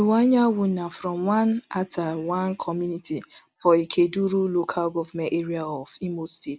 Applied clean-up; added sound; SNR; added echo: none; none; none; none.